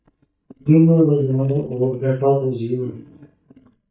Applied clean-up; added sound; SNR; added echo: neural mask model DeepFilterNet 3.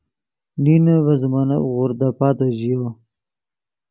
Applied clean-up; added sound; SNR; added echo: none; none; none; none.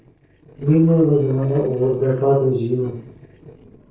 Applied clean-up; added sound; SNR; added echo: neural separator model SepFormer DNS4.